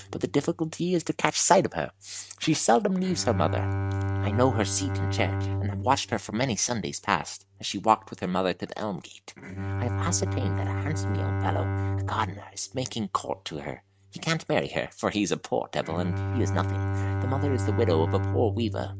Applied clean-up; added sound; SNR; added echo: neural mask model RNNoise.